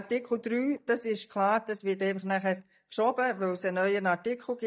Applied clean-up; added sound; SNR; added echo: neural mask model DeepFilterNet 3.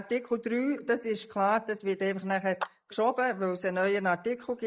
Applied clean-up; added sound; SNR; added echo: neural mask model Resemble Enhance denoiser.